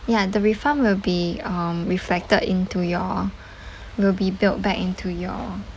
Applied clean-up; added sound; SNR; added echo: none; none; none; none.